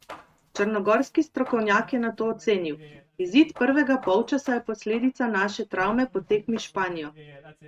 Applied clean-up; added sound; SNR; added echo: neural mask model RNNoise.